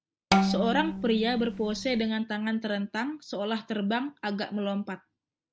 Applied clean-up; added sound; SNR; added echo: none; Bowed string instrument; -1 dB; none.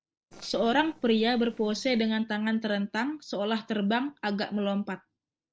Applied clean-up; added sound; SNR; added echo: neural separator model SepFormer DNS4.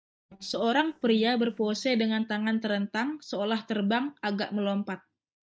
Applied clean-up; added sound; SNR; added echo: neural mask model DeepFilterNet 3.